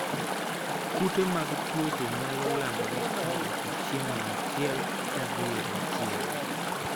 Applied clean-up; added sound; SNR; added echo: none; Chatter / Stream; -3 dB; none.